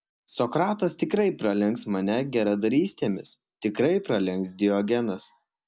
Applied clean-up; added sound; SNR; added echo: none; none; none; none.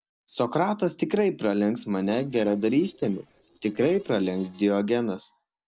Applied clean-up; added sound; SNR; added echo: neural separator model SepFormer DNS4.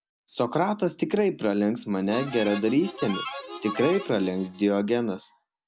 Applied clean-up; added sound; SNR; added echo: none; Harmonica; 11 dB; none.